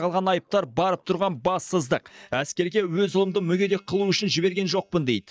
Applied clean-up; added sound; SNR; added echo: neural mask model DeepFilterNet 3.